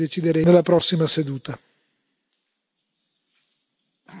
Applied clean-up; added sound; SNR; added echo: none; none; none; none.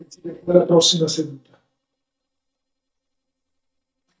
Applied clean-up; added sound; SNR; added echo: neural mask model DeepFilterNet 3.